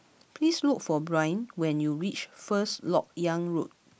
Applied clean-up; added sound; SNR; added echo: none; none; none; none.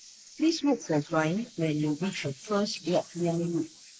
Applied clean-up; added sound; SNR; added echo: neural mask model Resemble Enhance denoiser.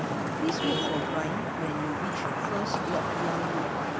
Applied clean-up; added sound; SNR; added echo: none; Traffic noise, roadway noise / Vehicle horn, car horn, honking; -5 dB; none.